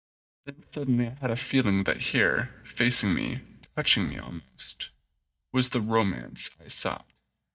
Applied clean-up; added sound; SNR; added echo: neural mask model DeepFilterNet 3.